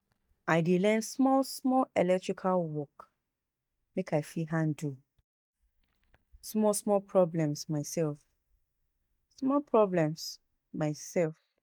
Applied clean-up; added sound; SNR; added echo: neural mask model DeepFilterNet 3.